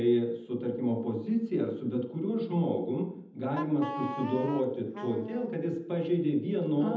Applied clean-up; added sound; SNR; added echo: none; Wind instrument, woodwind instrument; 10 dB; reverberation time 0.8 s.